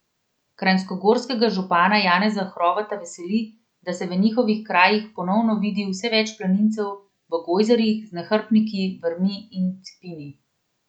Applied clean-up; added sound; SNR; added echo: none; none; none; none.